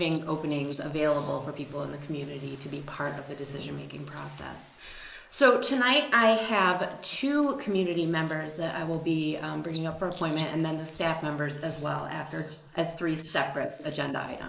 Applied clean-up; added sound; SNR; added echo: neural mask model Resemble Enhance denoiser.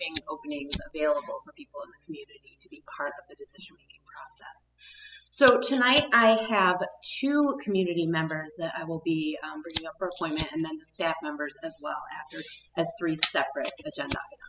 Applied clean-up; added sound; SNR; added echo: classical method spectral subtraction.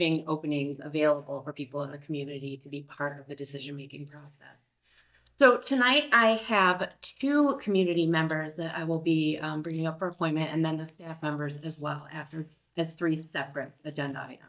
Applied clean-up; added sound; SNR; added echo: neural mask model DeepFilterNet 3.